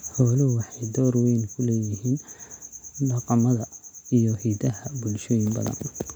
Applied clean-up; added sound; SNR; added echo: none; none; none; none.